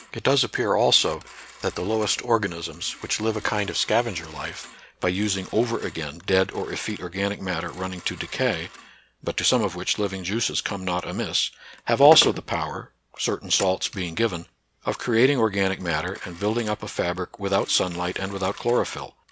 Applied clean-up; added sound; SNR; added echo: none; Telephone; 20 dB; none.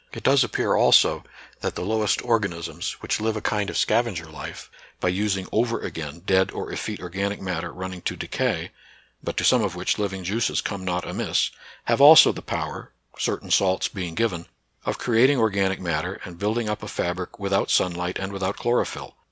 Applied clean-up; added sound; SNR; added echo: none; none; none; none.